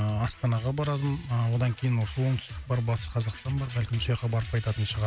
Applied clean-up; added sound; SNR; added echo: none; none; none; none.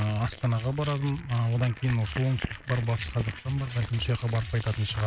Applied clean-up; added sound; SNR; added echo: neural mask model Resemble Enhance denoiser.